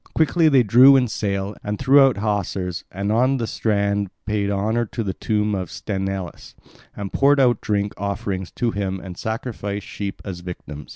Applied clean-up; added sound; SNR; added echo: none; none; none; none.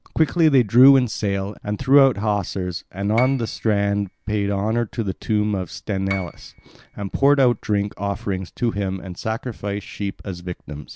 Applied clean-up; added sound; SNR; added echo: none; Piano; 17 dB; none.